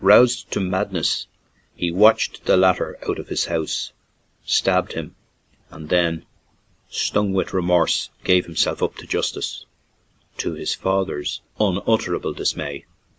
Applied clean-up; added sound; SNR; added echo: none; none; none; none.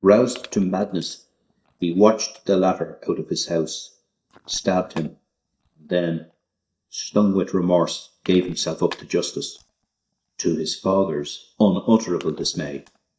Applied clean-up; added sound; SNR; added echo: neural mask model DeepFilterNet 3.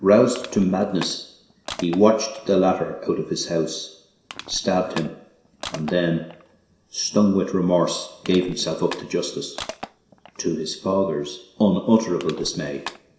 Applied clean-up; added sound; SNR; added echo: none; Crushing; 18 dB; reverberation time 0.7 s.